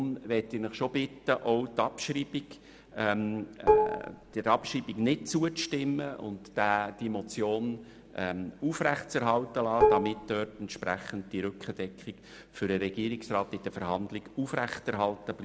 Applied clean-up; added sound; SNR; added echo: none; Dishes, pots, and pans; -3 dB; none.